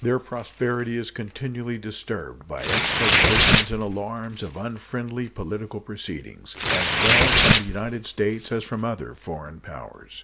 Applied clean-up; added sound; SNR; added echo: none; Tearing; -3 dB; none.